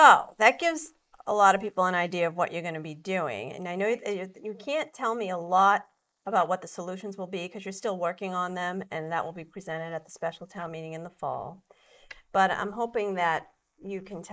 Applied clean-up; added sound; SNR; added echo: neural mask model Resemble Enhance denoiser.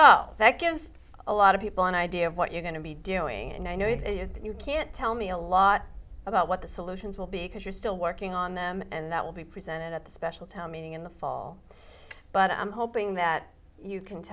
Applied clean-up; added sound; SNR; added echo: none; none; none; none.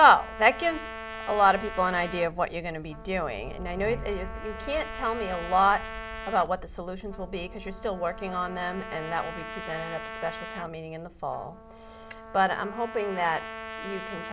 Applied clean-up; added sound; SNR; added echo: none; Trumpet; 12 dB; none.